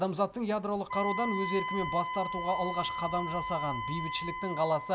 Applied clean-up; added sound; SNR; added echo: none; Wind instrument, woodwind instrument; 5 dB; none.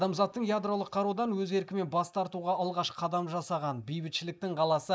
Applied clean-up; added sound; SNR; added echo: neural mask model Resemble Enhance denoiser.